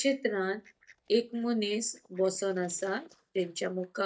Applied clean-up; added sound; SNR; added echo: neural mask model DeepFilterNet 3.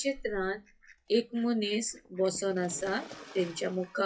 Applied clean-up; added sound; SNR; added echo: classical method WPE with log-MMSE.